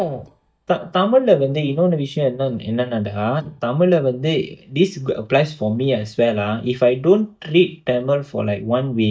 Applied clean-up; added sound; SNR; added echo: neural mask model DeepFilterNet 3.